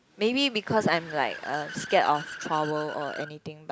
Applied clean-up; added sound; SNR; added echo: none; Accelerating, revving, vroom / Car; 13 dB; none.